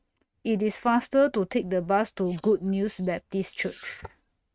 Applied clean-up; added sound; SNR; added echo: neural mask model RNNoise.